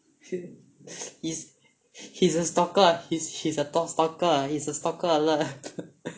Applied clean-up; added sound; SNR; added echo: none; none; none; none.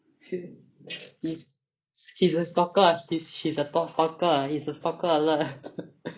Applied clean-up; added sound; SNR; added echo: neural mask model Resemble Enhance denoiser.